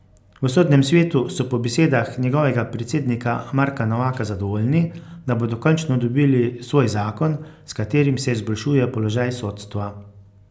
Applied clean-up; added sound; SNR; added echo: none; none; none; none.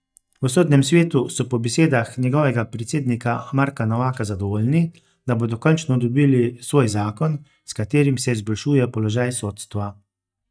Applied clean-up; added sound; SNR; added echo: neural mask model DeepFilterNet 3.